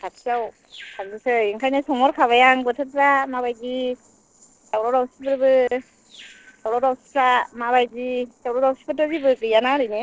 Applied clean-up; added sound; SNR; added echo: neural separator model SepFormer DNS4.